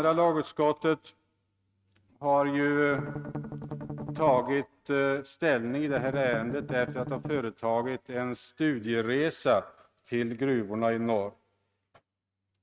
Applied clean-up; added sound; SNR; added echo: neural mask model RNNoise.